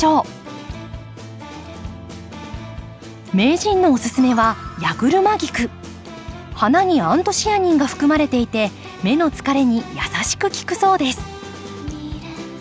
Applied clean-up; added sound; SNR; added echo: none; none; none; none.